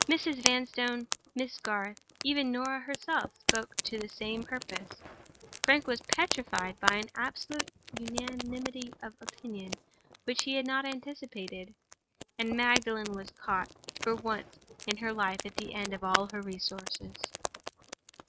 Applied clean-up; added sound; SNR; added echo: neural mask model RNNoise.